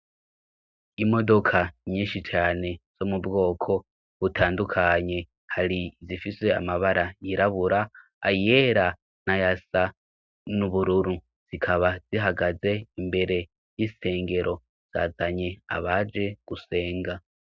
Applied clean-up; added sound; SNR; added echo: none; none; none; none.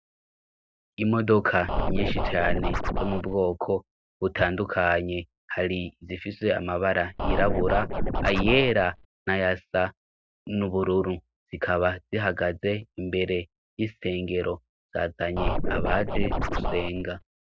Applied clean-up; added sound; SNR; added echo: none; Scratching (performance technique); -1 dB; none.